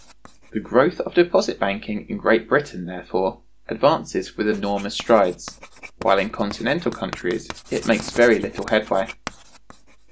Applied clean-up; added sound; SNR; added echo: none; Writing; 19 dB; none.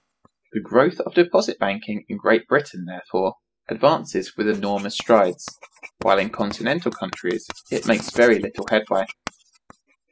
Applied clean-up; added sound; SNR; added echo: classical method spectral subtraction.